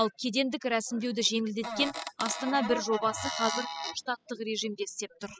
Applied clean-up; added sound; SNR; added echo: classical method spectral subtraction.